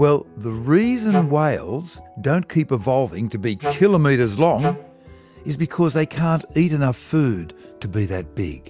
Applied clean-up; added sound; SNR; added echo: none; Wind instrument, woodwind instrument; 8 dB; none.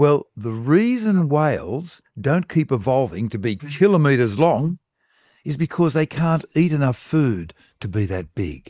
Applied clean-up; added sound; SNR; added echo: neural mask model Resemble Enhance denoiser.